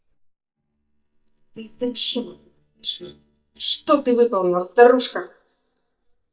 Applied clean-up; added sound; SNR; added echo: neural mask model DeepFilterNet 3.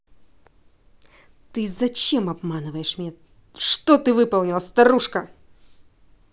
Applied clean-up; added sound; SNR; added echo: none; none; none; none.